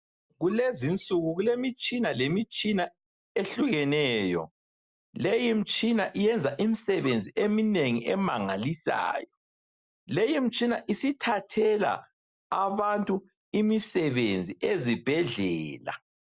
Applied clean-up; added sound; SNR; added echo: none; none; none; none.